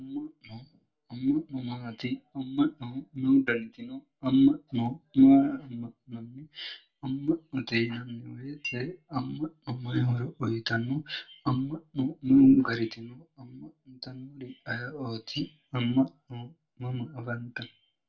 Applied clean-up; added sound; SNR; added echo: none; Chink, clink; 14 dB; reverberation time 0.2 s.